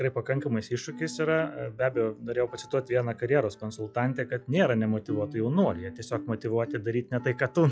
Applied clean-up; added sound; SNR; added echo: classical method log-MMSE.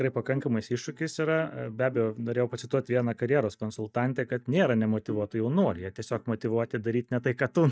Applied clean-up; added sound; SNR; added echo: neural mask model DeepFilterNet 3.